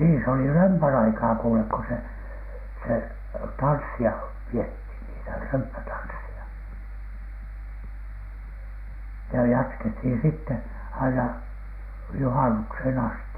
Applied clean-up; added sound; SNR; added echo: none; none; none; none.